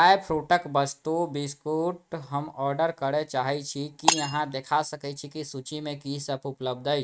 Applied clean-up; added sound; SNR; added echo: neural mask model RNNoise.